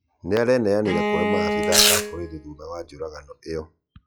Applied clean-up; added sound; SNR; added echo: classical method log-MMSE.